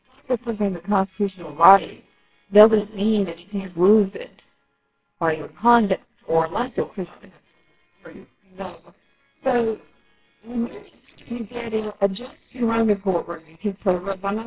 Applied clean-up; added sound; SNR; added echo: neural separator model SepFormer WHAMR!.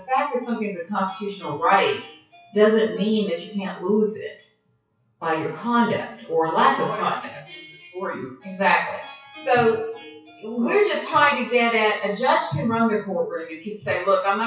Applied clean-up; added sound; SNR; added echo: classical method WPE with log-MMSE.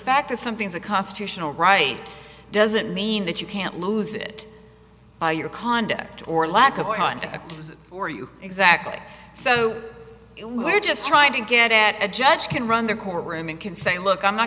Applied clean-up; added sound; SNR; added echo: none; none; none; none.